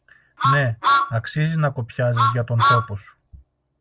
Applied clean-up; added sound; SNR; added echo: none; Truck; -1 dB; none.